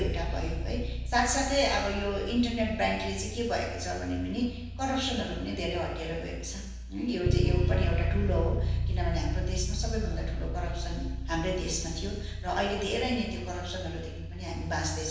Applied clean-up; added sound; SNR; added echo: none; Bass guitar; 0 dB; reverberation time 1.1 s.